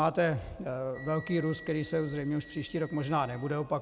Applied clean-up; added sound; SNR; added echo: none; Wind instrument, woodwind instrument; 20 dB; none.